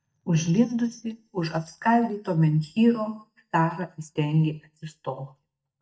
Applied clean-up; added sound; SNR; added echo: neural mask model DeepFilterNet 3.